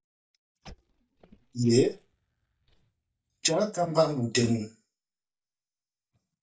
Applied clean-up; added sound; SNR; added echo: neural mask model DeepFilterNet 3.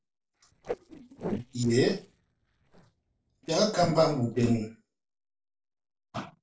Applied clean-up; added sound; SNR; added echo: neural separator model SepFormer DNS4.